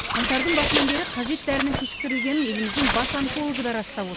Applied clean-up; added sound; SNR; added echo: none; Bird + Door; -2 dB; none.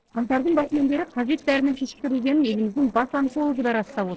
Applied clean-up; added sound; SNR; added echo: neural separator model SepFormer DNS4.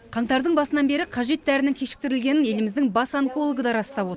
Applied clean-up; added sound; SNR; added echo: none; none; none; none.